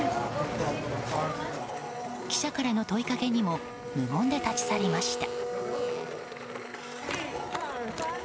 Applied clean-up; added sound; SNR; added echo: none; Domestic sounds, home sounds; 5 dB; none.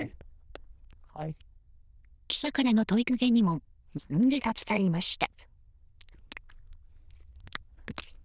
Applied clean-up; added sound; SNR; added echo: neural diffusion model UNIVERSE++.